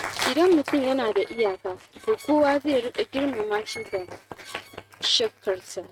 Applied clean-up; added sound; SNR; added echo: neural mask model RNNoise.